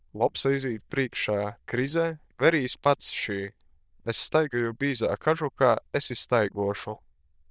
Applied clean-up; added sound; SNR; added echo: neural diffusion model UNIVERSE++.